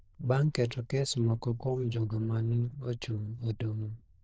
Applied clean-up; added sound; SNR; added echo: neural diffusion model UNIVERSE++.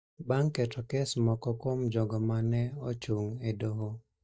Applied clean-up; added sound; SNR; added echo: neural mask model DeepFilterNet 3.